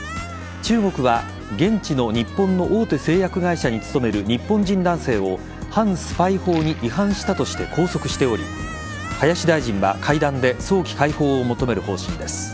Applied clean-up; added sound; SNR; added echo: none; Squeak; 18 dB; none.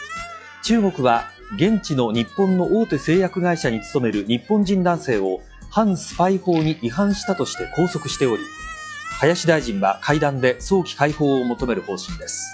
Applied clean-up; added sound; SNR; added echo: classical method log-MMSE.